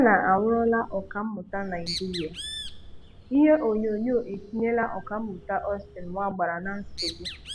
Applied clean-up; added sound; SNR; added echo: none; Bird; 13 dB; none.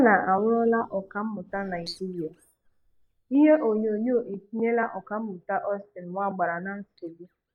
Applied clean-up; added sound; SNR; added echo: neural mask model DeepFilterNet 3.